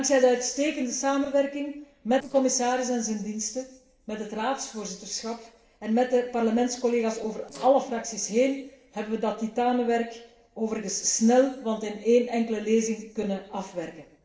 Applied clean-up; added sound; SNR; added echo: neural separator model SepFormer DNS4.